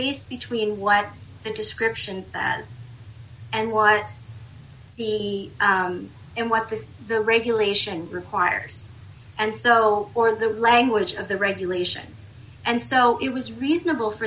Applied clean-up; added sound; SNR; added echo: none; none; none; none.